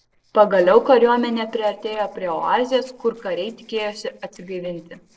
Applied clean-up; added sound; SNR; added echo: neural separator model SepFormer DNS4.